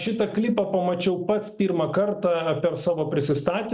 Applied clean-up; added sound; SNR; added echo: none; none; none; none.